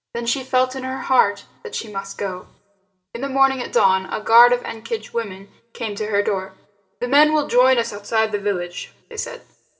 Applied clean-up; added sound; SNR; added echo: none; none; none; reverberation time 0.4 s.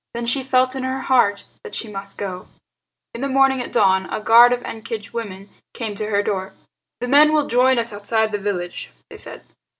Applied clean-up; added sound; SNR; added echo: none; none; none; none.